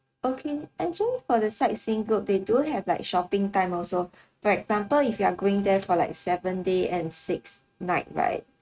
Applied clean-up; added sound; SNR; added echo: neural mask model RNNoise.